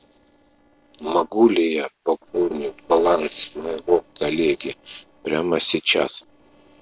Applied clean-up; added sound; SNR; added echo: neural separator model SepFormer DNS4.